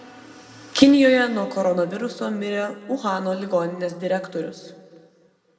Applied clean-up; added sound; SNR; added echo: none; none; none; reverberation time 1.8 s.